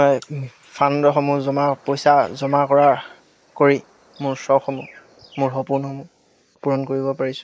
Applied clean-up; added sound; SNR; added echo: neural mask model Resemble Enhance denoiser.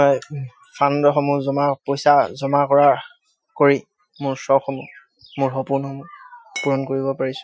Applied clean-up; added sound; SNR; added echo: classical method Wiener filter.